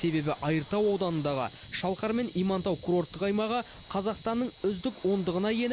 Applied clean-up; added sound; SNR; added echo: none; Camera; 16 dB; none.